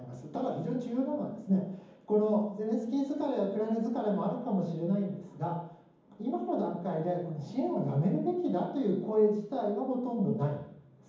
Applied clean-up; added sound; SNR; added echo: none; none; none; reverberation time 1.2 s.